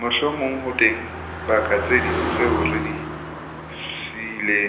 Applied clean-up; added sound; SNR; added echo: none; Car passing by; 5 dB; reverberation time 1.4 s.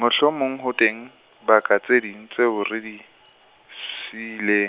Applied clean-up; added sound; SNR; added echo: none; none; none; none.